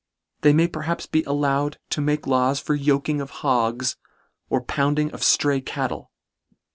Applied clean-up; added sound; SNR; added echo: none; none; none; none.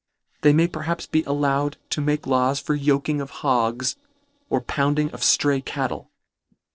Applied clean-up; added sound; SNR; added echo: neural separator model SepFormer DNS4.